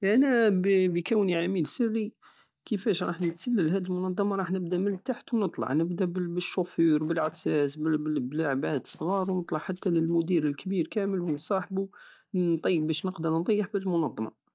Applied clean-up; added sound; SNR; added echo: neural mask model DeepFilterNet 3.